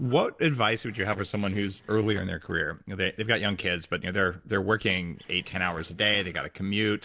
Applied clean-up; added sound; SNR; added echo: neural separator model SepFormer DNS4.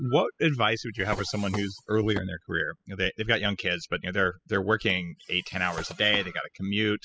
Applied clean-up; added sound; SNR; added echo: classical method spectral subtraction.